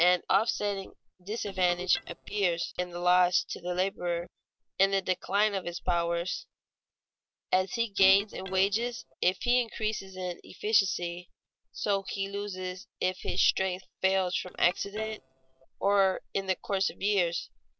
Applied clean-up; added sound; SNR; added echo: neural separator model SepFormer DNS4.